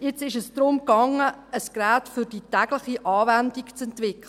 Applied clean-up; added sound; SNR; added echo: none; none; none; none.